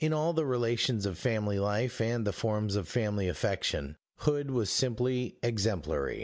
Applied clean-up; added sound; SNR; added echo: none; none; none; none.